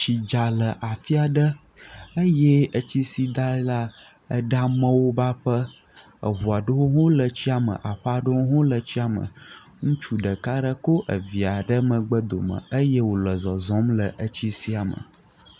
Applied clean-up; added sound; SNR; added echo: none; none; none; none.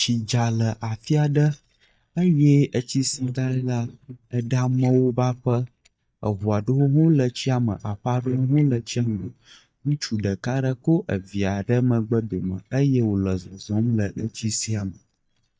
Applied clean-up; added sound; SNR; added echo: neural mask model DeepFilterNet 3.